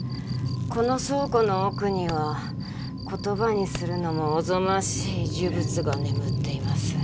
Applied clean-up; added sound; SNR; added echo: none; Cricket + Fireworks; 19 dB; none.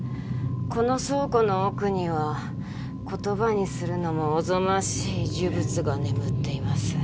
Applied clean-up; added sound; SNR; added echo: none; none; none; none.